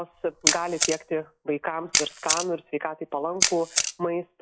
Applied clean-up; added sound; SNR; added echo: classical method log-MMSE.